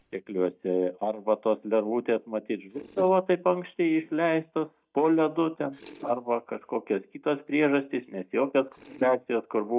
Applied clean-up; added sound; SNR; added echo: neural mask model DeepFilterNet 3.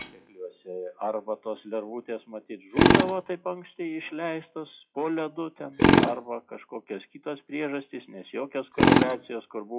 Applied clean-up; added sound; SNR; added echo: classical method WPE with log-MMSE.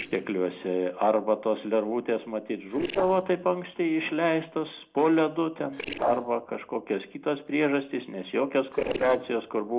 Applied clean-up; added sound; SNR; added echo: neural separator model SepFormer DNS4.